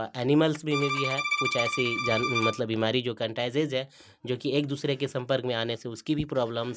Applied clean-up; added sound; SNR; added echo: none; Bowed string instrument; 3 dB; none.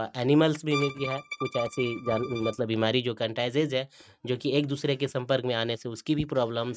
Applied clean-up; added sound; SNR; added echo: neural mask model RNNoise.